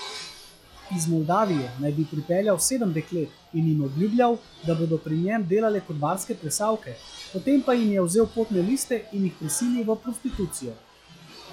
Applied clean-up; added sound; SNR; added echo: classical method log-MMSE.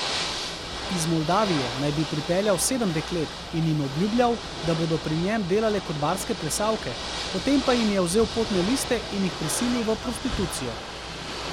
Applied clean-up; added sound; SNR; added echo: none; Ocean / Boat, Water vehicle; 7 dB; none.